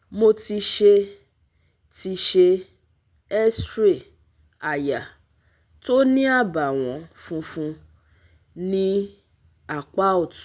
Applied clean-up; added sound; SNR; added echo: none; none; none; none.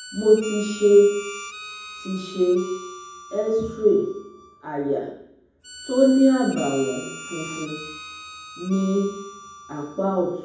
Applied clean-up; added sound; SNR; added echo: none; Harmonica; 16 dB; reverberation time 1.2 s.